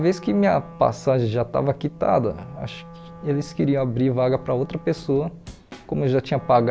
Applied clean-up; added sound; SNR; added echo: none; Wind instrument, woodwind instrument + Drum / Drum kit; 20 dB; none.